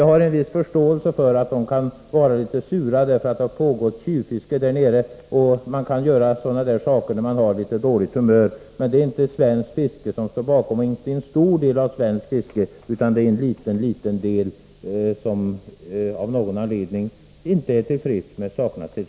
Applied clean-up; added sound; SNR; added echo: none; none; none; none.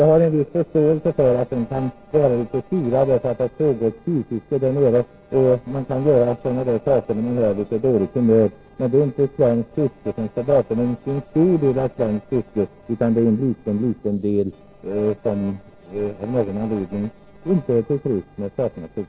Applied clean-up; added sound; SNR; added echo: neural separator model SepFormer DNS4.